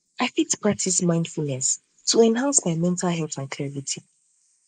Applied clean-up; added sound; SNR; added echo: neural mask model Resemble Enhance denoiser.